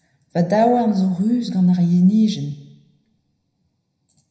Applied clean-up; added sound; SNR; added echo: none; none; none; reverberation time 0.8 s.